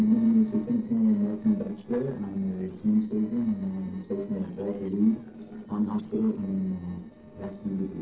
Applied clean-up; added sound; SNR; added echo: neural separator model SepFormer DNS4.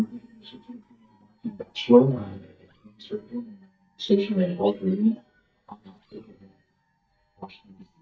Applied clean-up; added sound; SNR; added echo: neural mask model DeepFilterNet 3.